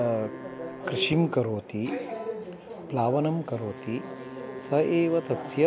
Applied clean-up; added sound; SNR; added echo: none; Wind instrument, woodwind instrument; 16 dB; none.